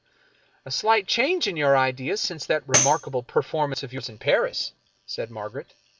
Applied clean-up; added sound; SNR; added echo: none; Tambourine; 2 dB; none.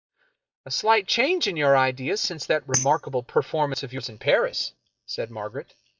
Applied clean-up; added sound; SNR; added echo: neural mask model DeepFilterNet 3.